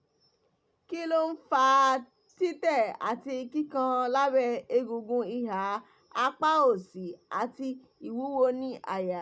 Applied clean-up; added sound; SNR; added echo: none; none; none; none.